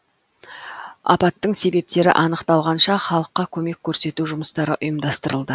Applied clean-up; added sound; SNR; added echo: none; none; none; none.